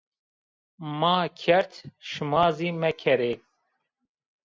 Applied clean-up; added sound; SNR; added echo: none; none; none; none.